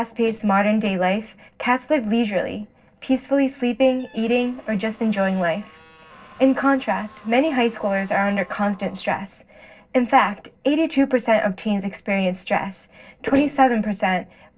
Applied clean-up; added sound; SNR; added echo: neural separator model SepFormer DNS4.